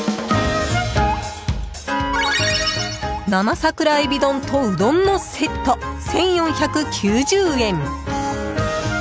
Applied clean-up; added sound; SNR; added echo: none; none; none; none.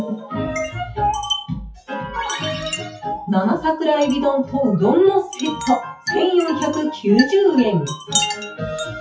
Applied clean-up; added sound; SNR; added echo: classical method WPE with log-MMSE.